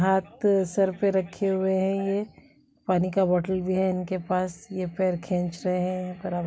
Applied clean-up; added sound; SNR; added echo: none; none; none; none.